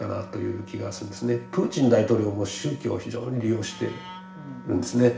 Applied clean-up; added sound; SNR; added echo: none; Wind instrument, woodwind instrument; 19 dB; reverberation time 0.6 s.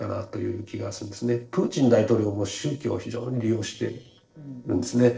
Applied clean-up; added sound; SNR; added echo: neural separator model SepFormer DNS4.